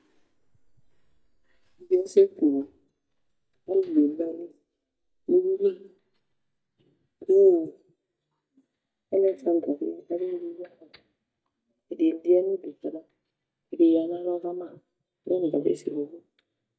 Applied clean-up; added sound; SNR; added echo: neural mask model DeepFilterNet 3.